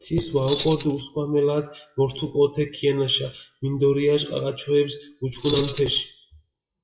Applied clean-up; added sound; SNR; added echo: classical method WPE with log-MMSE.